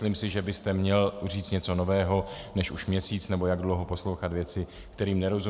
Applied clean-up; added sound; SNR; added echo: none; none; none; none.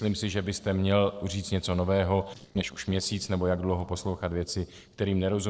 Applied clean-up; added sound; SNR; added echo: neural separator model SepFormer DNS4.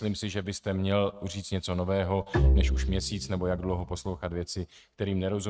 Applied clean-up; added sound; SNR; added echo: neural mask model RNNoise.